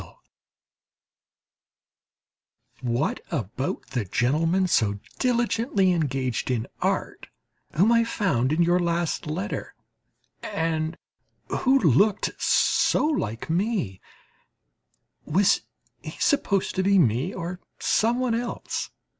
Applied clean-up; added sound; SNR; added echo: none; none; none; none.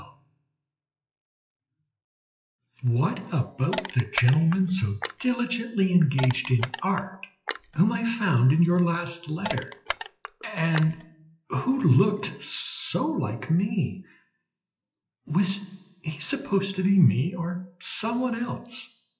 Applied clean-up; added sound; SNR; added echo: classical method WPE with log-MMSE.